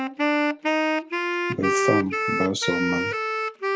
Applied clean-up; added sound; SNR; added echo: none; Wind instrument, woodwind instrument; -4 dB; none.